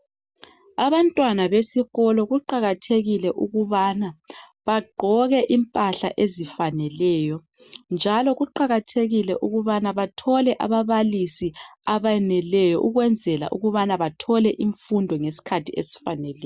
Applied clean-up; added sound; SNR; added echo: none; none; none; none.